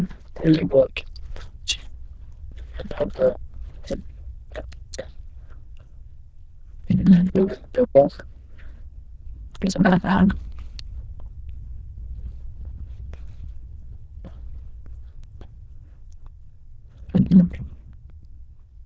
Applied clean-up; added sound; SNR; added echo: neural diffusion model UNIVERSE++.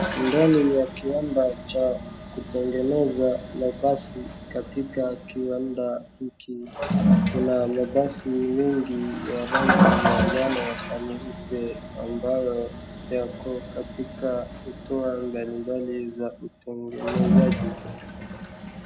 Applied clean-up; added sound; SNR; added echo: none; Toilet flush; 1 dB; none.